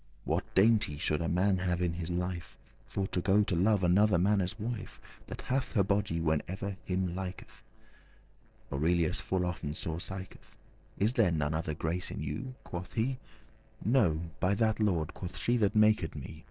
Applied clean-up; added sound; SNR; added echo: neural separator model SepFormer DNS4.